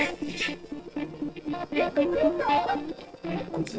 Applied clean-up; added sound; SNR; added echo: neural separator model SepFormer DNS4.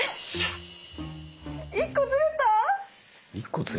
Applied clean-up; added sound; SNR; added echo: none; none; none; none.